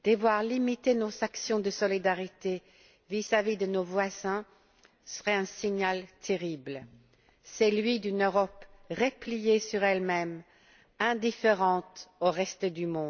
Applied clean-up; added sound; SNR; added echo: none; none; none; none.